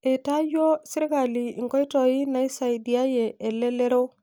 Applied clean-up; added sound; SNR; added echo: none; none; none; none.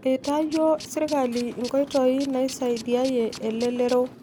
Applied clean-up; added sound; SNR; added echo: none; Tools + Motorcycle; 16 dB; none.